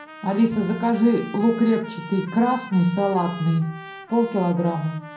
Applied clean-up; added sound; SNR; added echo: none; Trumpet; 17 dB; reverberation time 0.6 s.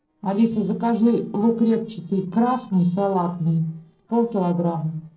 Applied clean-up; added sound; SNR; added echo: neural separator model SepFormer DNS4.